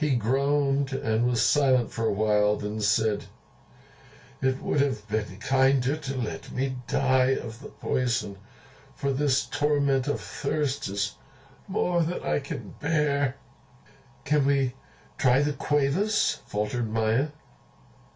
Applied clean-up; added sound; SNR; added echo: none; none; none; reverberation time 0.2 s.